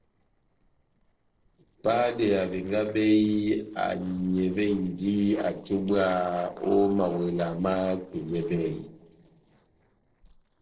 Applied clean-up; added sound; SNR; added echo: neural separator model SepFormer DNS4.